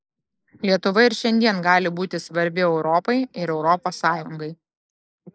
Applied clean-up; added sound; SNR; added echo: neural mask model Resemble Enhance denoiser.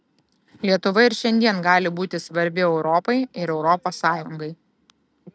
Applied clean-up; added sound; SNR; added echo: none; none; none; none.